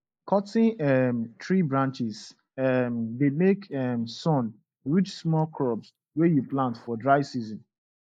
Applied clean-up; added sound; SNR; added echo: neural mask model Resemble Enhance denoiser.